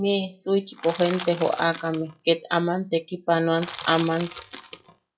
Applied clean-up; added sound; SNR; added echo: classical method log-MMSE.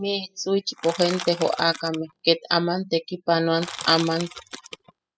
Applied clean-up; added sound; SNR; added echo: classical method spectral subtraction.